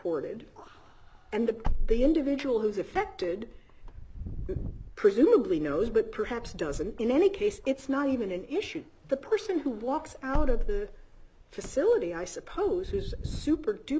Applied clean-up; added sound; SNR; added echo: none; Wind / Car; 6 dB; none.